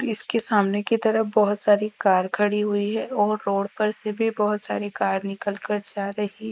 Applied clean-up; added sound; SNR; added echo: neural mask model Resemble Enhance denoiser.